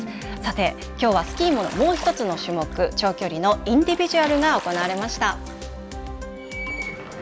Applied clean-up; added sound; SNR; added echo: none; Bathtub (filling or washing); 16 dB; none.